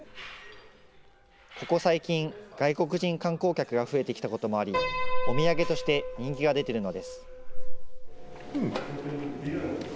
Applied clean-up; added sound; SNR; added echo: none; Piano; 0 dB; none.